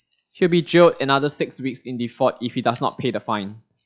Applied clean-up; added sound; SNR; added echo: classical method log-MMSE.